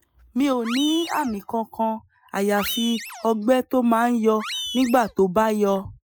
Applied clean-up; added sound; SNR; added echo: classical method Wiener filter.